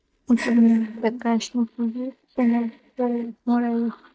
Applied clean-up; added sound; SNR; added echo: neural mask model DeepFilterNet 3.